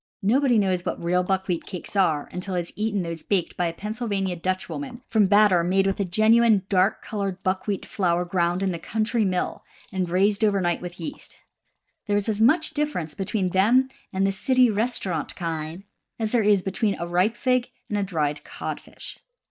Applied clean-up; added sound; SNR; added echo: neural mask model DeepFilterNet 3.